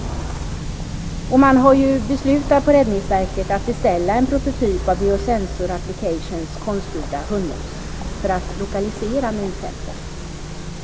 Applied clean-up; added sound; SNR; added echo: none; Walk, footsteps; 8 dB; none.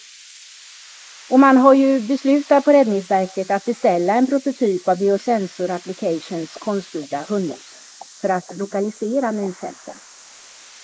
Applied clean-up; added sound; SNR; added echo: neural mask model Resemble Enhance denoiser.